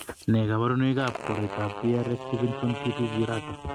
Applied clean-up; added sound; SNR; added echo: neural mask model RNNoise.